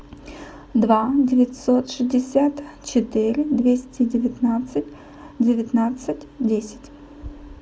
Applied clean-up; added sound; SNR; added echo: none; none; none; none.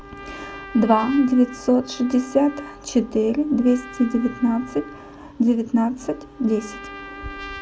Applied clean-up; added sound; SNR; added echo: none; Trumpet; 17 dB; none.